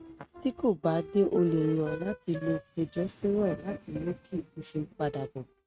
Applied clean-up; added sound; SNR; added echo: neural mask model RNNoise.